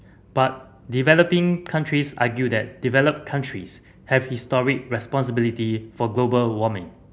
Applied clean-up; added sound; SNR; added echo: none; none; none; none.